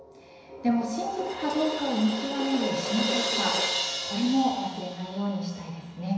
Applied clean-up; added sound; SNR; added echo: none; Crash cymbal; 4 dB; reverberation time 1.0 s.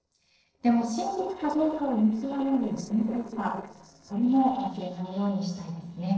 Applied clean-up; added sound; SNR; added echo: neural separator model SepFormer DNS4.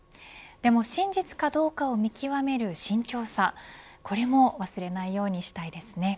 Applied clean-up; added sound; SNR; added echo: none; none; none; none.